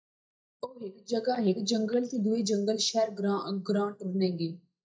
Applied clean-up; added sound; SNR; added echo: neural mask model DeepFilterNet 3.